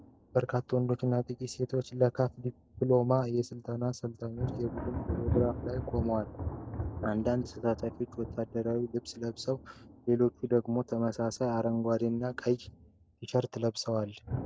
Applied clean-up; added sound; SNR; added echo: none; Thunder; 9 dB; none.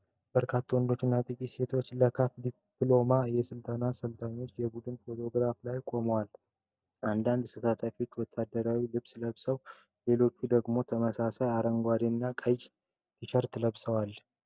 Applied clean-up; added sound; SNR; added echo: none; none; none; none.